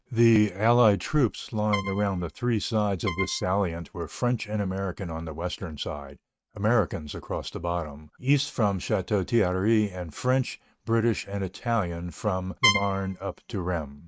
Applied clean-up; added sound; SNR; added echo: neural mask model RNNoise.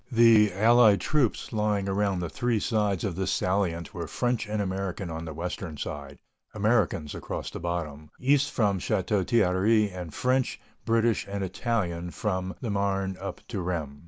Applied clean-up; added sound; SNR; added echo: none; none; none; none.